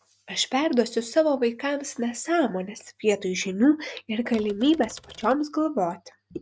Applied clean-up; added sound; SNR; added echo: neural mask model RNNoise.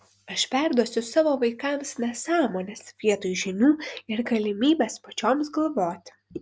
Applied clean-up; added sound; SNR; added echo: none; none; none; none.